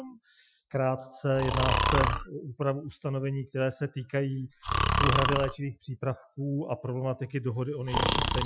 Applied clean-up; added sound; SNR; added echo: classical method Wiener filter.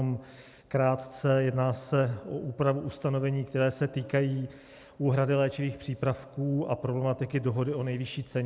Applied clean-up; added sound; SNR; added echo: none; none; none; none.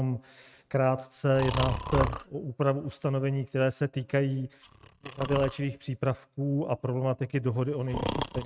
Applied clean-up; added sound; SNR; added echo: neural mask model RNNoise.